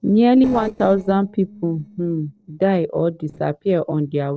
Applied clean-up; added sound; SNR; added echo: neural separator model SepFormer DNS4.